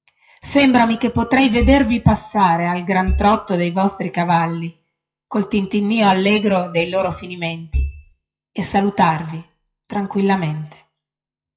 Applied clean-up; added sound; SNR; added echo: classical method WPE with log-MMSE.